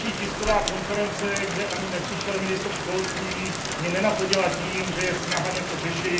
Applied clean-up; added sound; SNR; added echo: none; Rain; 2 dB; reverberation time 0.4 s.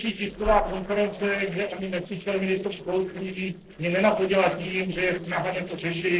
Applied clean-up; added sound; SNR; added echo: neural separator model SepFormer DNS4.